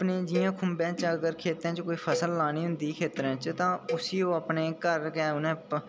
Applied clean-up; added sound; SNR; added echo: none; Cowbell; 12 dB; none.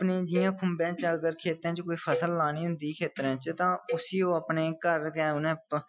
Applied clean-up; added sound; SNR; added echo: classical method Wiener filter.